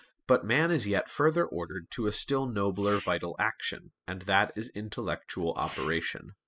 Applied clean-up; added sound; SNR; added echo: classical method spectral subtraction.